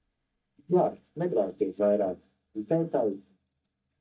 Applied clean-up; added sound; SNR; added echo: neural mask model DeepFilterNet 3.